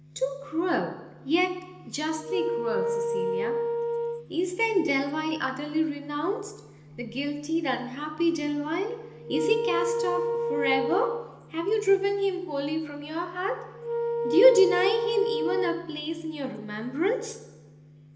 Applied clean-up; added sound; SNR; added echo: none; Wind instrument, woodwind instrument; 2 dB; reverberation time 1.4 s.